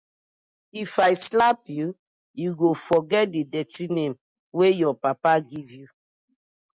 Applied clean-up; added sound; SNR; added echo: none; none; none; none.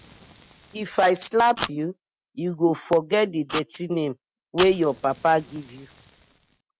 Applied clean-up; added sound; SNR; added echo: none; Fire; 14 dB; none.